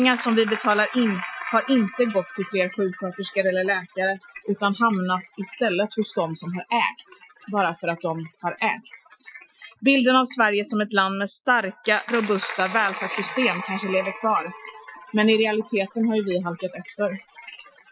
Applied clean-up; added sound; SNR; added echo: classical method Wiener filter.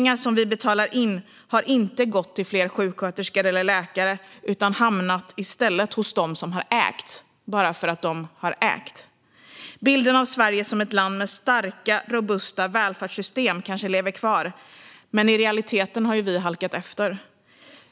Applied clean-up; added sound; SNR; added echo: none; none; none; none.